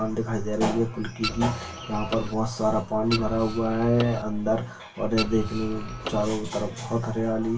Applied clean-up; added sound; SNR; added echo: none; Printer; 9 dB; reverberation time 0.2 s.